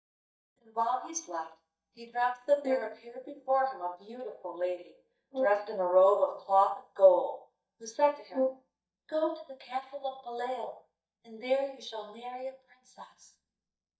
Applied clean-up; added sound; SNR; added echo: neural mask model DeepFilterNet 3.